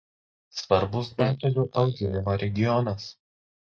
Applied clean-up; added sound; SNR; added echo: neural mask model Resemble Enhance denoiser.